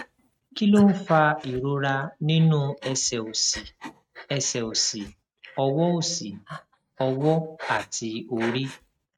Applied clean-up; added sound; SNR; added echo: neural mask model RNNoise.